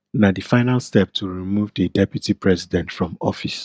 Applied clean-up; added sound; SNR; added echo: none; none; none; none.